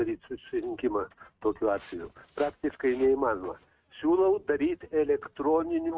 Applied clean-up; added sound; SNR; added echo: neural mask model RNNoise.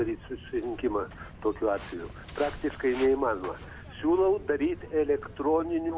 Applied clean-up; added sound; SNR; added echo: none; Walk, footsteps; 15 dB; none.